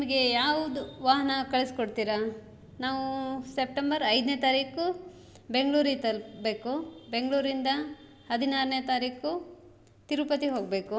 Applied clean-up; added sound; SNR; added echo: none; none; none; none.